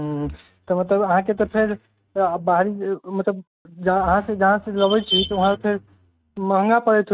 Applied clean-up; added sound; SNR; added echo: neural mask model RNNoise.